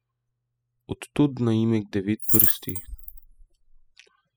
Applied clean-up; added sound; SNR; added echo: classical method spectral subtraction.